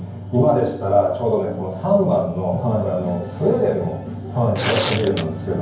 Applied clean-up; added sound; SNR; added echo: none; Tearing; 6 dB; reverberation time 0.9 s.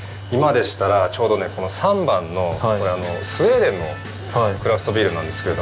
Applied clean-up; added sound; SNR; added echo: none; none; none; none.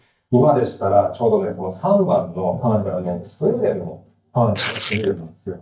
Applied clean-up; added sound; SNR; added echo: neural mask model DeepFilterNet 3.